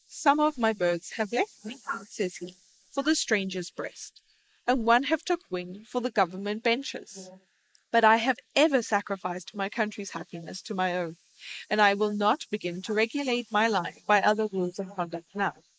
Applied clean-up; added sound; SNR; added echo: neural mask model Resemble Enhance denoiser.